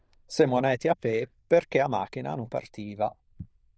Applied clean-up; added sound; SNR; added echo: neural diffusion model UNIVERSE++.